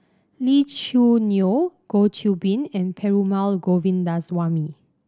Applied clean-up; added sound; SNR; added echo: none; none; none; none.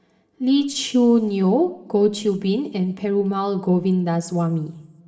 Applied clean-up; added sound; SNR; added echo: none; none; none; reverberation time 0.8 s.